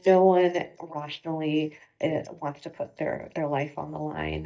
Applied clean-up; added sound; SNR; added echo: neural mask model DeepFilterNet 3.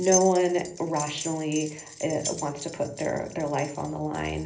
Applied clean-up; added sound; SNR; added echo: none; Keys jangling; 9 dB; reverberation time 0.5 s.